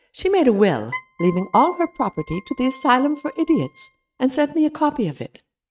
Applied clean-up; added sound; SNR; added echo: neural mask model RNNoise.